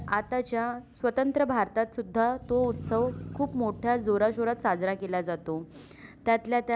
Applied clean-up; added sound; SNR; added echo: none; Motor vehicle (road); 17 dB; none.